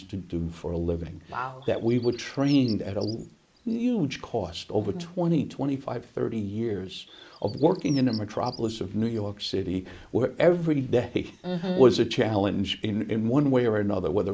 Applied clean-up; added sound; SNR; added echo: neural mask model Resemble Enhance denoiser.